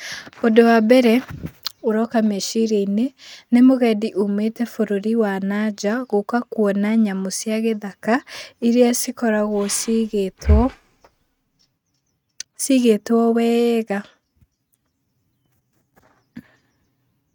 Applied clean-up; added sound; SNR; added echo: neural mask model RNNoise.